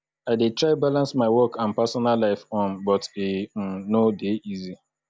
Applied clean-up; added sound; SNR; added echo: none; none; none; none.